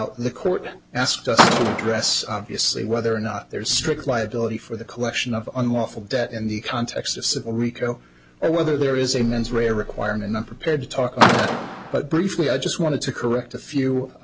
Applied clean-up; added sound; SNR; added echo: none; Car; -2 dB; none.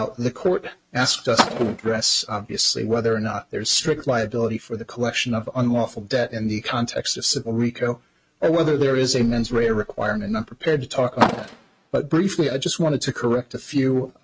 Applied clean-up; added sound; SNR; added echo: neural mask model RNNoise.